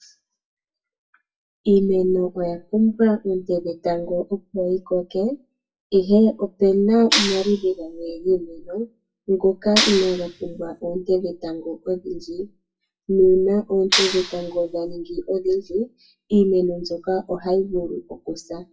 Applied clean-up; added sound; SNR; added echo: classical method WPE with log-MMSE.